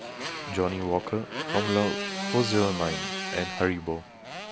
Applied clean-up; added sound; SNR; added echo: none; Motorcycle; 5 dB; none.